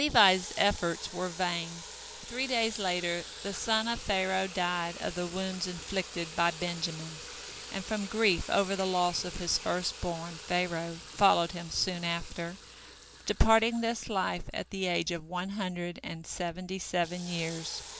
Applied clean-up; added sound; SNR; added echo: none; Sink (filling or washing) / Water tap, faucet; 14 dB; none.